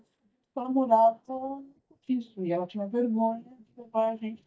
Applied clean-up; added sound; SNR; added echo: neural mask model DeepFilterNet 3.